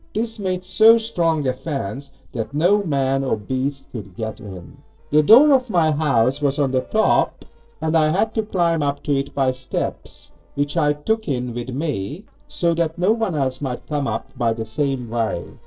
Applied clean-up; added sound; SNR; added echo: neural separator model SepFormer DNS4.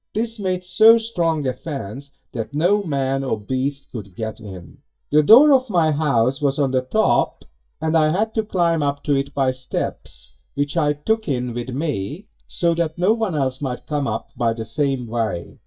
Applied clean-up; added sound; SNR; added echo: neural mask model DeepFilterNet 3.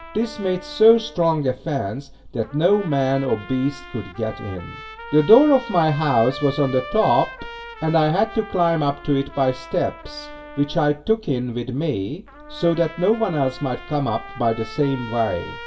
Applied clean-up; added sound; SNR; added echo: none; Trumpet; 17 dB; reverberation time 0.2 s.